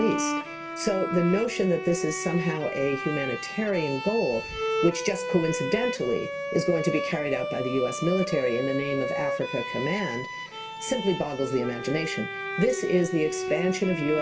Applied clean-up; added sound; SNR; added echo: none; Bowed string instrument; 5 dB; reverberation time 0.2 s.